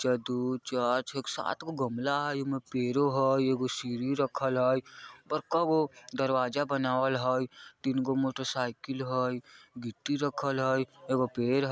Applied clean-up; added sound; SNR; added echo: none; none; none; none.